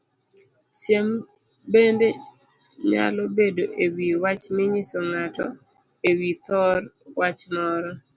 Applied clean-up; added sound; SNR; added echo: none; none; none; none.